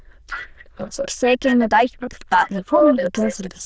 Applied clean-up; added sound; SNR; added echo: neural diffusion model UNIVERSE++.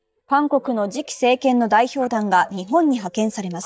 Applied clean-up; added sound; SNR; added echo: neural mask model DeepFilterNet 3.